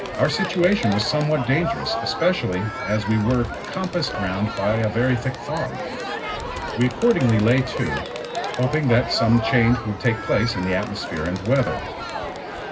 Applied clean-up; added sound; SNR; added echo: none; Crowd; 7 dB; reverberation time 0.4 s.